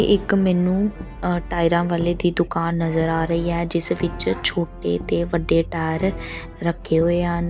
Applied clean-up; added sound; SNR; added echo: none; Brass instrument; 12 dB; none.